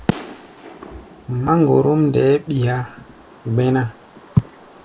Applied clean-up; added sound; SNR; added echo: none; Fireworks; 14 dB; none.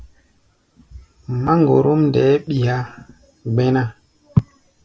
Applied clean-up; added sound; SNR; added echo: none; none; none; none.